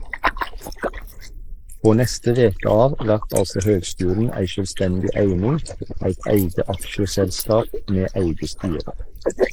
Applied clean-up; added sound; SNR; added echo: neural mask model Resemble Enhance denoiser.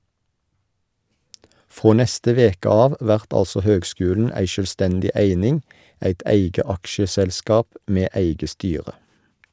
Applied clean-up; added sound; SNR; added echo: none; none; none; none.